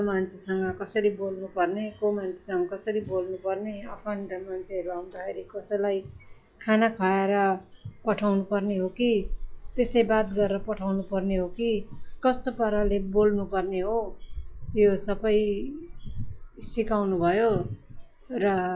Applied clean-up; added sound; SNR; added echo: classical method log-MMSE.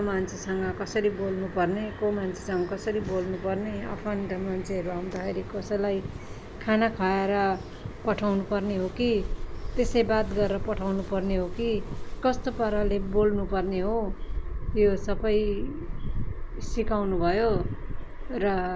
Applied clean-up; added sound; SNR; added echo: none; Mechanical fan; 6 dB; none.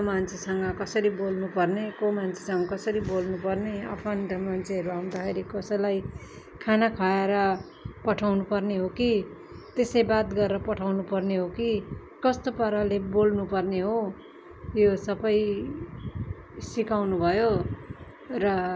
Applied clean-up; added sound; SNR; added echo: none; none; none; none.